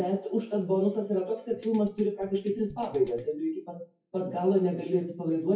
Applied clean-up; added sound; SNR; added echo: classical method WPE with log-MMSE.